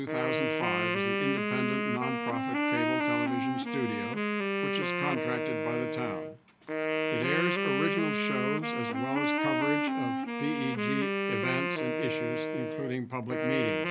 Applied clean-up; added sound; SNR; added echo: none; Wind instrument, woodwind instrument; -4 dB; none.